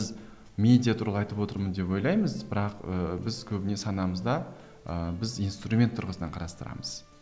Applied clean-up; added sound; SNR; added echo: none; none; none; none.